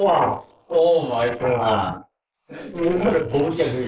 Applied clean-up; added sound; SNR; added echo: neural mask model Resemble Enhance denoiser.